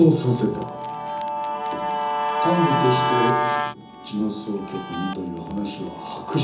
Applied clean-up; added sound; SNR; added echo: none; Guitar; 2 dB; reverberation time 0.6 s.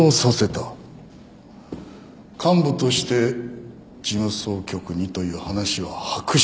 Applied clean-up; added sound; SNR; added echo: none; none; none; none.